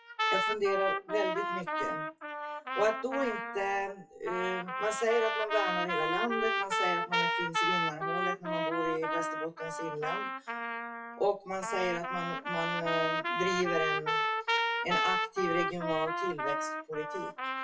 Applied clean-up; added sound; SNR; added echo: classical method WPE with log-MMSE.